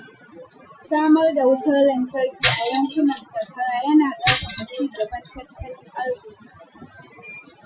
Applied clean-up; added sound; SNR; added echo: classical method Wiener filter.